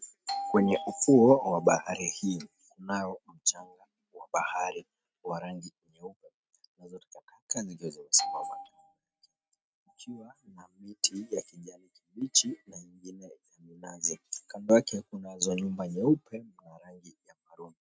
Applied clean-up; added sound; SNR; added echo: neural mask model RNNoise.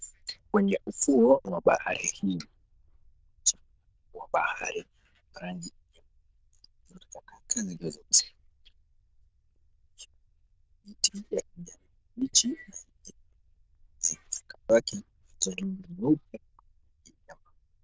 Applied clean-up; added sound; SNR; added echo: neural diffusion model UNIVERSE++.